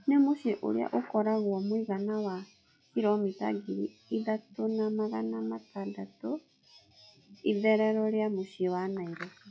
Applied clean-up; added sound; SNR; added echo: classical method log-MMSE.